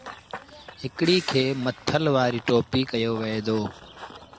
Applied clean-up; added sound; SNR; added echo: none; Crash cymbal + Run / Bird vocalization, bird call, bird song; 16 dB; none.